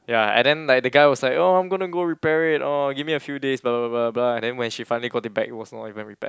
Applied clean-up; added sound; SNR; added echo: none; none; none; none.